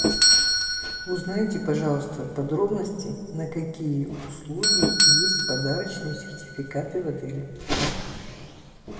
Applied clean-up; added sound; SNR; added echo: none; Doorbell; -2 dB; reverberation time 2.2 s.